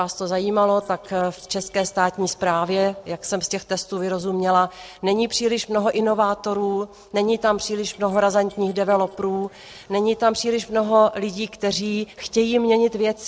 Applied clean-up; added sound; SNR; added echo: neural separator model SepFormer DNS4.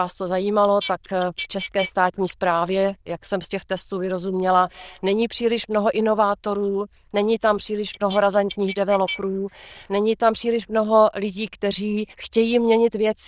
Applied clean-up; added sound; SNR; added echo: neural diffusion model UNIVERSE++.